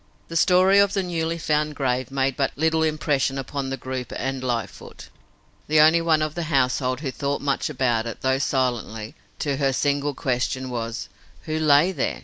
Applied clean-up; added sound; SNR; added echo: none; none; none; none.